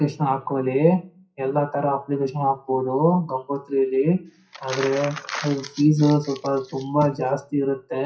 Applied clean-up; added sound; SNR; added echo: classical method WPE with log-MMSE.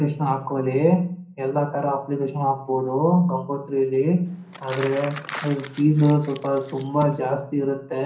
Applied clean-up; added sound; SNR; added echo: none; Crumpling, crinkling; 15 dB; reverberation time 0.6 s.